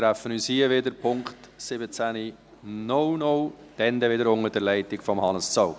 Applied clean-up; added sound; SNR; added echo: none; none; none; none.